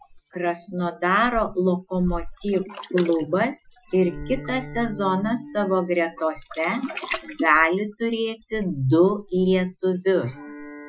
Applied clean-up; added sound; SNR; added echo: classical method Wiener filter.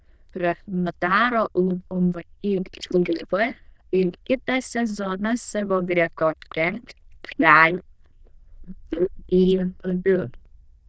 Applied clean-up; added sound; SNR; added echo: neural diffusion model UNIVERSE++.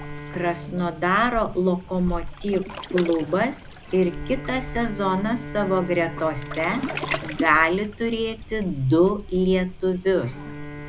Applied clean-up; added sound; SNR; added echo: none; Bowed string instrument + Waves, surf; 9 dB; none.